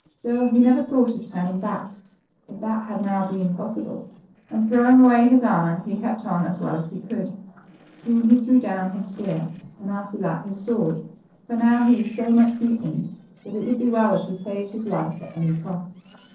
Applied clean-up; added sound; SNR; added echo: neural separator model SepFormer DNS4.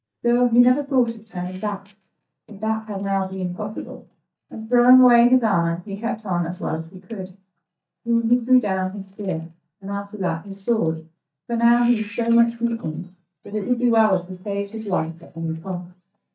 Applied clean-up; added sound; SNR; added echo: neural mask model DeepFilterNet 3.